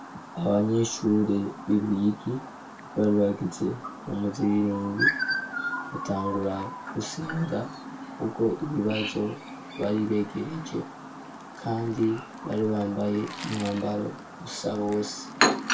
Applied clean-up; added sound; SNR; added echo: none; Chirp, tweet; 6 dB; reverberation time 0.2 s.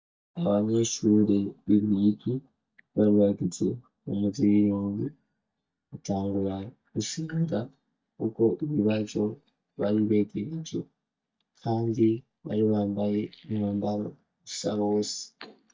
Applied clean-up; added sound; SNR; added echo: neural mask model DeepFilterNet 3.